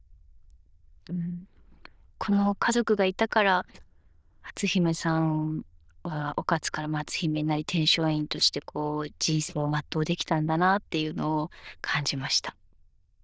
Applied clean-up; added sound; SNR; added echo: neural diffusion model UNIVERSE++.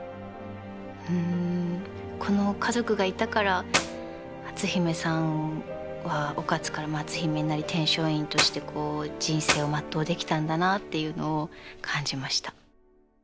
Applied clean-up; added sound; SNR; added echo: none; Clapping; 0 dB; none.